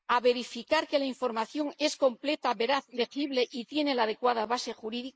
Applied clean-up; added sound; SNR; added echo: neural mask model Resemble Enhance denoiser.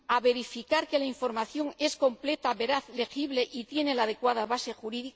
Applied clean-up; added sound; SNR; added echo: none; none; none; none.